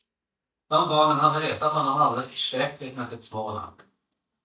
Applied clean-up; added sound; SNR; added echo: neural mask model DeepFilterNet 3.